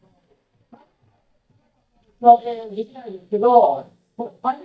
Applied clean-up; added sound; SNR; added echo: neural mask model DeepFilterNet 3.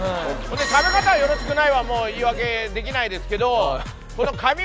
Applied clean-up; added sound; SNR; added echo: none; none; none; none.